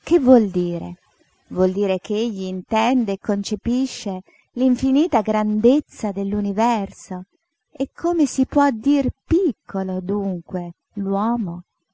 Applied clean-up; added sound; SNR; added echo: none; none; none; none.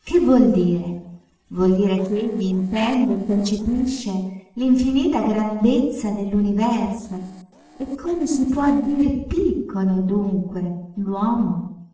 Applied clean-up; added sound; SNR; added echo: neural separator model SepFormer DNS4.